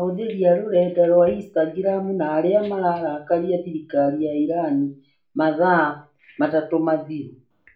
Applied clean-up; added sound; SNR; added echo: none; none; none; reverberation time 0.3 s.